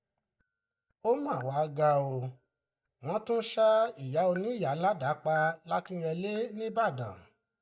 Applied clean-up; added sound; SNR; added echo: neural mask model DeepFilterNet 3.